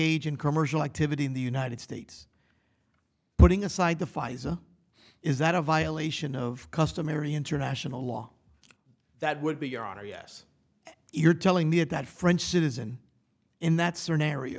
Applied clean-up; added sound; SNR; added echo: none; none; none; none.